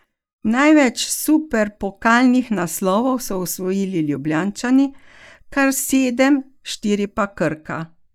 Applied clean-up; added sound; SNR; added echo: neural mask model DeepFilterNet 3.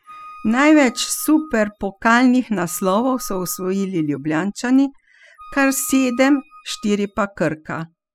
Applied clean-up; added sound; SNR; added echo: classical method spectral subtraction.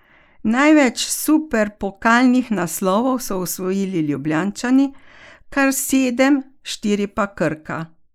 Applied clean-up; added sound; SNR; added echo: neural mask model Resemble Enhance denoiser.